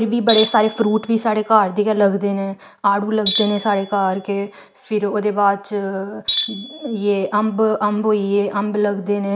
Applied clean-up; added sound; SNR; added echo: none; Tools; 12 dB; none.